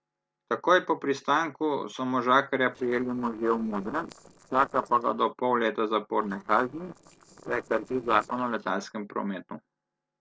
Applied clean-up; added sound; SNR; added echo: neural separator model SepFormer DNS4.